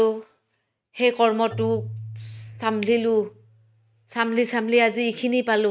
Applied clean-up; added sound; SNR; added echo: neural mask model RNNoise.